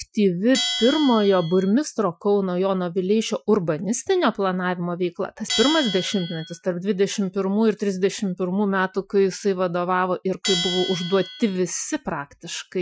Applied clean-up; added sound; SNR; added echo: classical method Wiener filter.